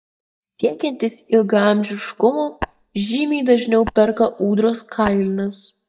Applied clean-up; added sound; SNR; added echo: neural mask model DeepFilterNet 3.